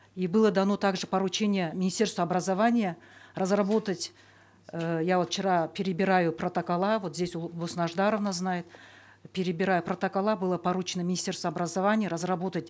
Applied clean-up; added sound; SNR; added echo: none; none; none; none.